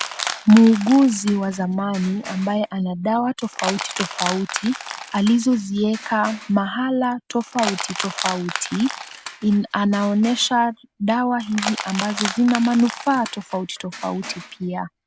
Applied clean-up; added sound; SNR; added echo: none; Crushing; 11 dB; none.